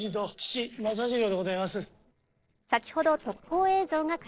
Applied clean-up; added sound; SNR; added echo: neural separator model SepFormer DNS4.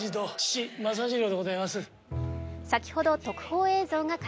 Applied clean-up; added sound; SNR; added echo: none; none; none; none.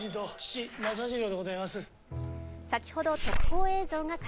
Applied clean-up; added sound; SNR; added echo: none; Slam / Alarm; -3 dB; none.